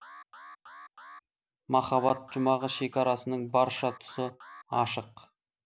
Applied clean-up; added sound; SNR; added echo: none; Alarm; 20 dB; none.